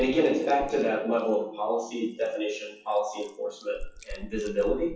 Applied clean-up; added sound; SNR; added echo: classical method WPE with log-MMSE.